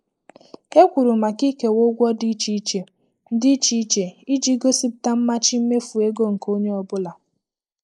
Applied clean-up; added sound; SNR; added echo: neural mask model Resemble Enhance denoiser.